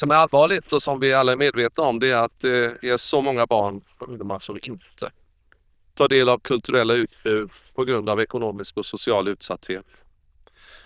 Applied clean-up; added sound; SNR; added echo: neural diffusion model UNIVERSE++.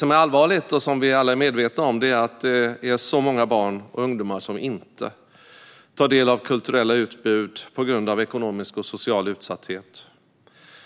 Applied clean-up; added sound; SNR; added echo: none; none; none; none.